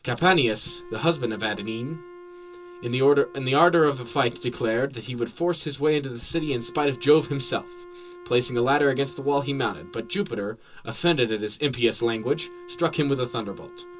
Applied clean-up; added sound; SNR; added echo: none; Wind instrument, woodwind instrument; 19 dB; reverberation time 0.2 s.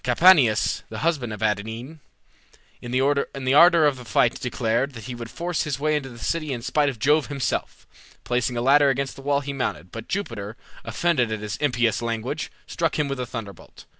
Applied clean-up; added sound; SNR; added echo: none; none; none; none.